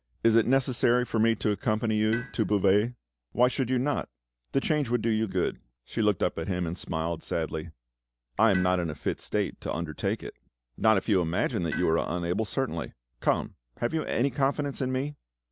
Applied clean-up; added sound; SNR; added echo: none; Tools; 19 dB; none.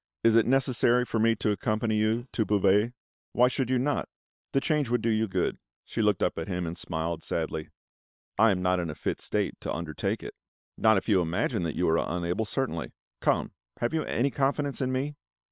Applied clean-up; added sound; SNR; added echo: neural separator model SepFormer WHAM!.